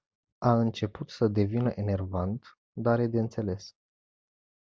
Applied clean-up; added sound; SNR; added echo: none; none; none; none.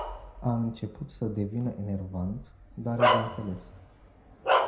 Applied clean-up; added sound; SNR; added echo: none; Bark; -2 dB; reverberation time 0.5 s.